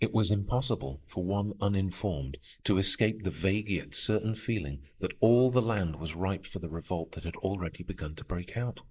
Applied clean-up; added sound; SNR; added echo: neural mask model Resemble Enhance denoiser.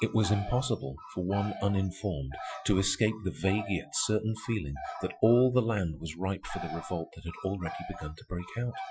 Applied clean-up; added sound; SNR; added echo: classical method Wiener filter.